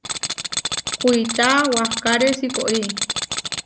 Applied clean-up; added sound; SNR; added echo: none; Tools; 4 dB; none.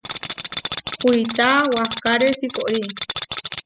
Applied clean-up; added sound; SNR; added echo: classical method spectral subtraction.